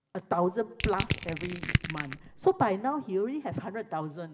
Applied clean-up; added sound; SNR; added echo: none; Crushing; 1 dB; reverberation time 1.2 s.